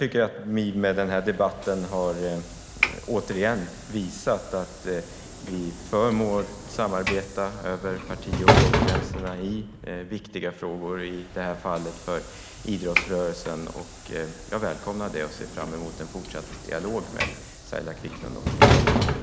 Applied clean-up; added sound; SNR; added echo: none; Sliding door / Train; -1 dB; none.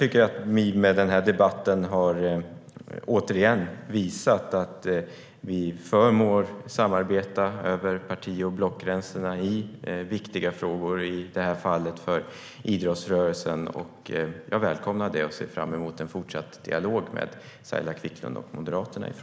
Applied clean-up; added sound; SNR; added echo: none; none; none; none.